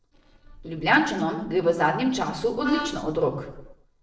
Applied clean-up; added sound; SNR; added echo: neural separator model SepFormer DNS4.